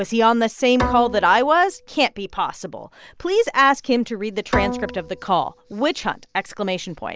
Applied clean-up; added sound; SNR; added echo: none; Bowed string instrument; 9 dB; none.